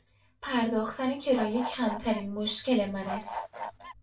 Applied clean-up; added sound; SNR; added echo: none; Bird / Fowl; 8 dB; reverberation time 0.2 s.